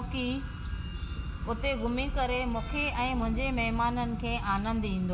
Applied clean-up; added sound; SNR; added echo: none; none; none; reverberation time 0.6 s.